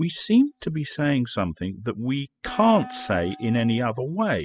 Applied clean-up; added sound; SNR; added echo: classical method spectral subtraction.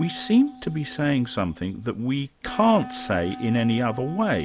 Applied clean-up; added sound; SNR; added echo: none; Wind instrument, woodwind instrument; 16 dB; none.